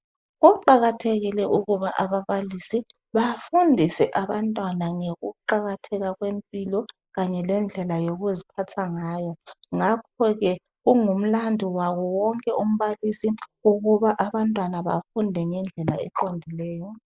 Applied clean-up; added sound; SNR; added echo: neural mask model Resemble Enhance denoiser.